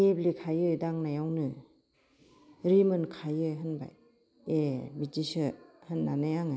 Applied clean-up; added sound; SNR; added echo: none; none; none; none.